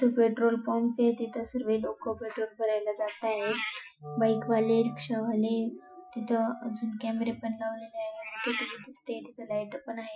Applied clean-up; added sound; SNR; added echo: classical method Wiener filter.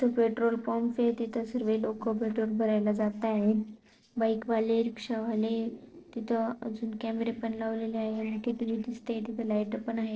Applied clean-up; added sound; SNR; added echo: neural separator model SepFormer DNS4.